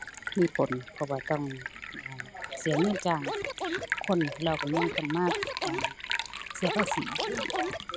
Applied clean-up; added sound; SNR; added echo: none; Scratching (performance technique) + Liquid; 3 dB; none.